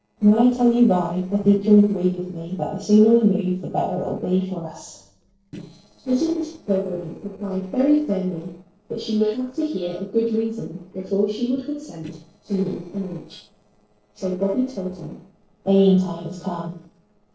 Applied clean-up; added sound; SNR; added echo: neural separator model SepFormer DNS4.